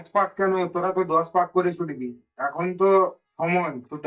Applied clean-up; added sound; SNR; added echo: neural mask model DeepFilterNet 3.